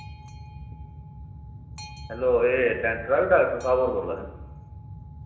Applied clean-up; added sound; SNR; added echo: none; Boat, Water vehicle; 14 dB; reverberation time 0.9 s.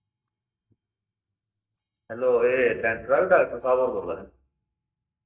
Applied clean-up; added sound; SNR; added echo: neural mask model DeepFilterNet 3.